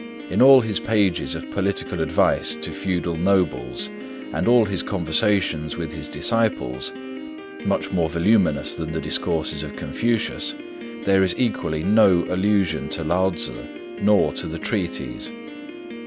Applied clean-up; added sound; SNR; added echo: none; Piano; 11 dB; none.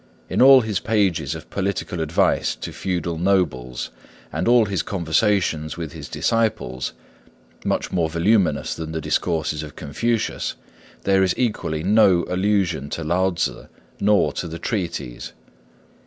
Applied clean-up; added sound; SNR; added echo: none; none; none; none.